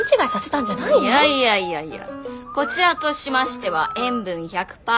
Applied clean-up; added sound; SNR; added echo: none; none; none; none.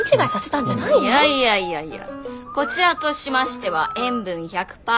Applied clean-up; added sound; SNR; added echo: none; Clock; 17 dB; none.